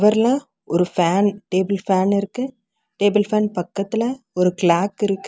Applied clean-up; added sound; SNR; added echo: none; none; none; none.